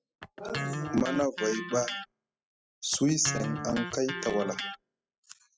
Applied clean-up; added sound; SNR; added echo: classical method spectral subtraction.